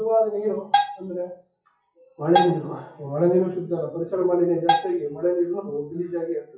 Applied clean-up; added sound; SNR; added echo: classical method WPE with log-MMSE.